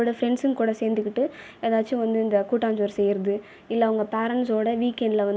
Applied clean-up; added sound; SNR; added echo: none; none; none; none.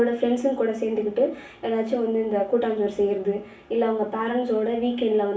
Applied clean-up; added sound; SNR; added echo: none; none; none; reverberation time 0.3 s.